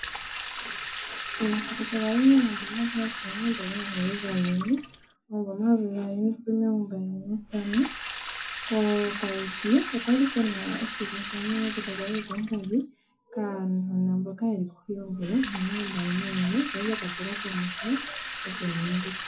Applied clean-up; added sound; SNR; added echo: none; Sink (filling or washing) / Water tap, faucet; 4 dB; reverberation time 0.3 s.